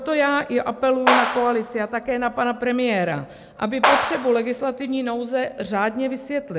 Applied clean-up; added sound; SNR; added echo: none; Clapping; 1 dB; none.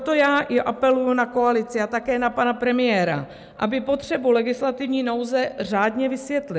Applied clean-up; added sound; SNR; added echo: none; none; none; none.